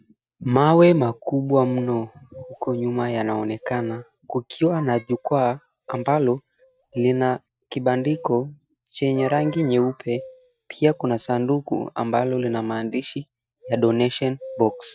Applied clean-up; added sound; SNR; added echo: neural mask model RNNoise.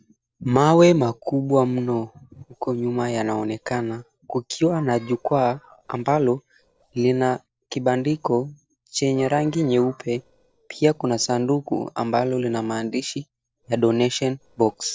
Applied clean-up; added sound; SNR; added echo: neural separator model SepFormer DNS4.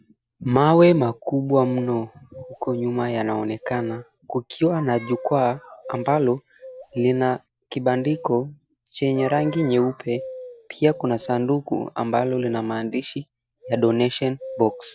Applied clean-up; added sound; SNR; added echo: none; Bird vocalization, bird call, bird song; 17 dB; none.